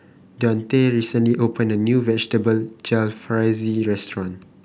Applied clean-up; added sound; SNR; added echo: none; none; none; none.